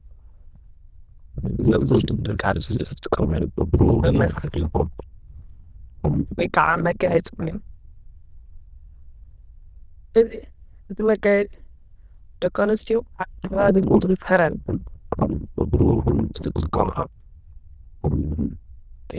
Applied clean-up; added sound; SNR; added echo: neural diffusion model UNIVERSE++.